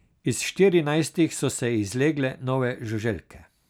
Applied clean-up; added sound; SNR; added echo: none; none; none; none.